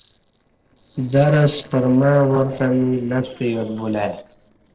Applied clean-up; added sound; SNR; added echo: neural separator model SepFormer DNS4.